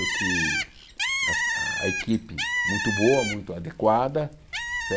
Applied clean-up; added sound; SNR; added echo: none; Bird; 1 dB; none.